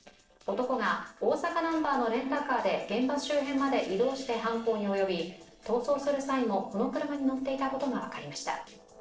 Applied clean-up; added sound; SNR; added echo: neural separator model SepFormer DNS4.